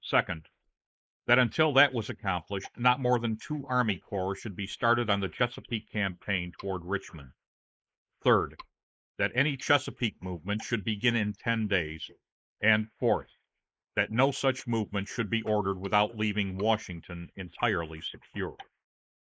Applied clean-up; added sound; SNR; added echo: neural mask model Resemble Enhance denoiser.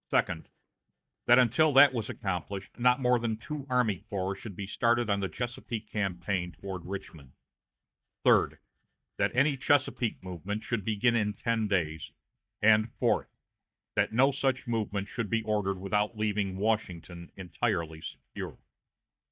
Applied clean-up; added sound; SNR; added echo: neural mask model DeepFilterNet 3.